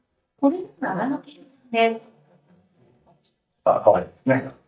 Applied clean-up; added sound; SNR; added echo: neural mask model DeepFilterNet 3.